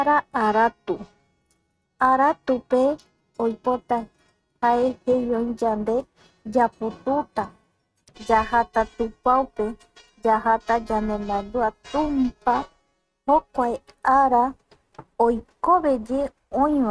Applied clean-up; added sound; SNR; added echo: neural mask model RNNoise.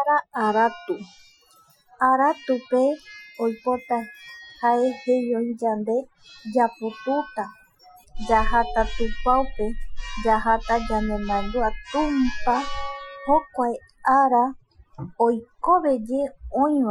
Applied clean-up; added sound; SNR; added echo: classical method Wiener filter.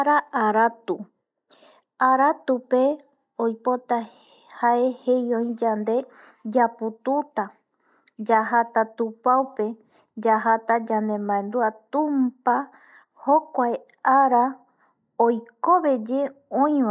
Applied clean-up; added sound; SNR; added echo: none; none; none; none.